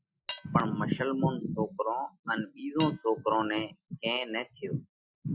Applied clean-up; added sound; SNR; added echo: classical method Wiener filter.